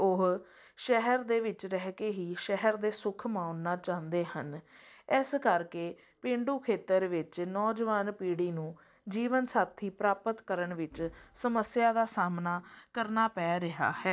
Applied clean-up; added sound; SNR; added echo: none; Cricket; 11 dB; none.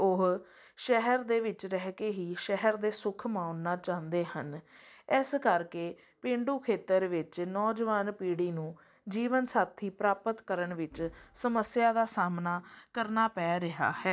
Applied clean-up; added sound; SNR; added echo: none; none; none; none.